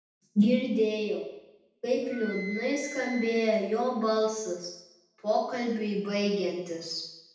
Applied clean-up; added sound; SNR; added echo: none; Wind instrument, woodwind instrument; 15 dB; reverberation time 0.8 s.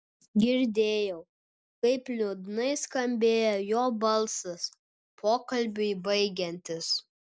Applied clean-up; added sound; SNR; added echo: none; none; none; none.